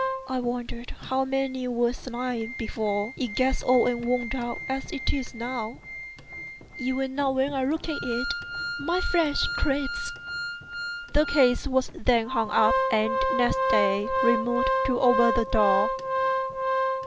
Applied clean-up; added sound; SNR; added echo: none; Organ; 4 dB; none.